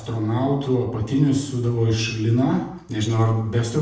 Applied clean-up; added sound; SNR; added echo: none; none; none; reverberation time 0.6 s.